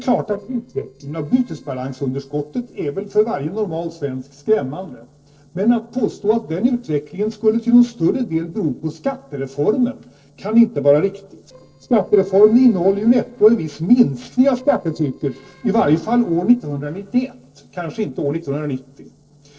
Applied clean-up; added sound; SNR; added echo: neural separator model SepFormer DNS4.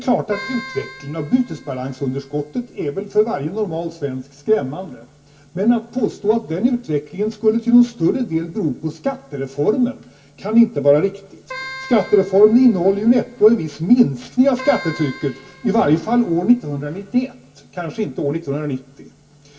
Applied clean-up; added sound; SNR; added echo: none; Keyboard (musical); 17 dB; reverberation time 0.2 s.